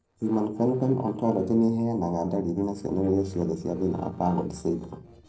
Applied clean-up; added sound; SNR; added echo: neural separator model SepFormer DNS4.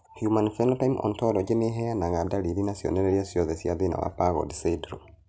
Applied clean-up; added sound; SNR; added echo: none; none; none; none.